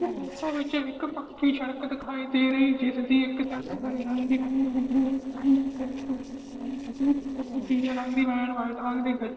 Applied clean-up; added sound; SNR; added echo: neural separator model SepFormer DNS4.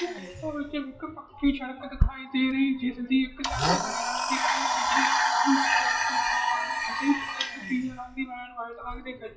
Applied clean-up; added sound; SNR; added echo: classical method WPE with log-MMSE.